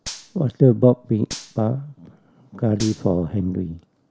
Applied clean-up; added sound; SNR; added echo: none; Gunshot, gunfire; 18 dB; none.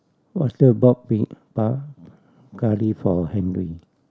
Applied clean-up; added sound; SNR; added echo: none; none; none; none.